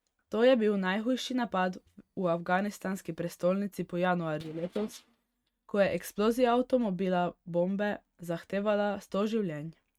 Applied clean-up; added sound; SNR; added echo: neural mask model RNNoise.